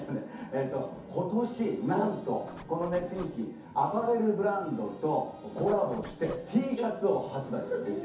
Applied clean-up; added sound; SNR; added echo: none; Zipper (clothing); 17 dB; reverberation time 0.5 s.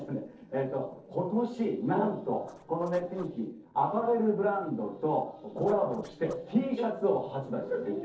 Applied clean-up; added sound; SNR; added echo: neural separator model SepFormer DNS4.